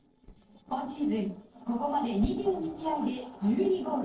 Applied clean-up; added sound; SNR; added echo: neural separator model SepFormer DNS4.